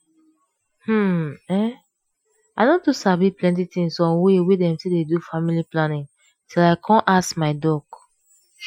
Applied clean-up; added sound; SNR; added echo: classical method Wiener filter.